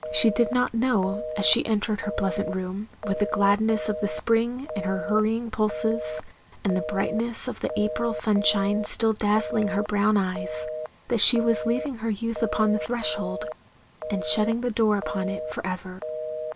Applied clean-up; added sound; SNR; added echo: none; Telephone; 10 dB; none.